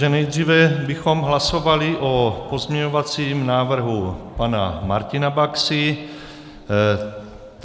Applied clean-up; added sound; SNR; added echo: none; none; none; none.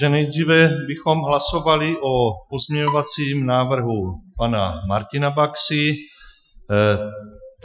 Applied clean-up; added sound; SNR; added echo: classical method Wiener filter.